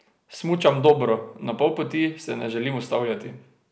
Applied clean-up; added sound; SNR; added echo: none; none; none; none.